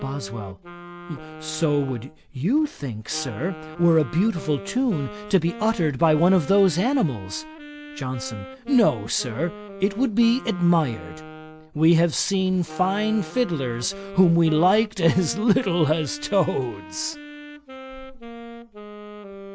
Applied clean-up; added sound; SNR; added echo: none; Wind instrument, woodwind instrument; 15 dB; none.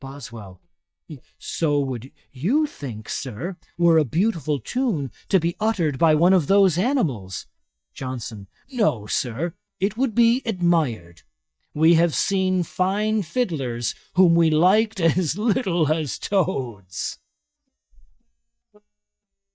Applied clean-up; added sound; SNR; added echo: neural mask model DeepFilterNet 3.